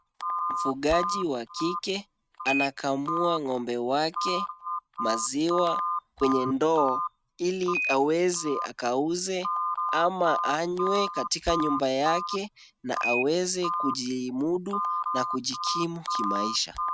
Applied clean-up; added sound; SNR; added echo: neural mask model RNNoise.